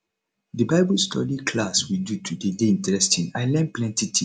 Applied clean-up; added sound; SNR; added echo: none; none; none; none.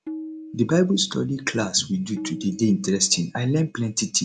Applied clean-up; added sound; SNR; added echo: none; Tabla; 16 dB; none.